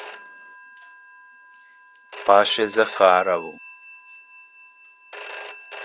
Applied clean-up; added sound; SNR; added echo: none; Telephone; 9 dB; none.